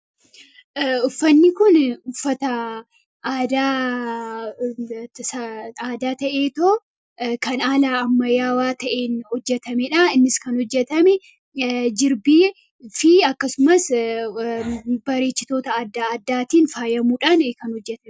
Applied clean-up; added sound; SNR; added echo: none; none; none; none.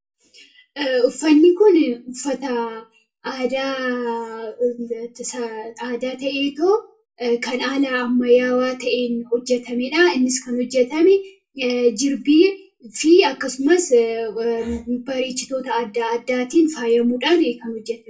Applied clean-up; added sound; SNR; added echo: none; none; none; reverberation time 0.2 s.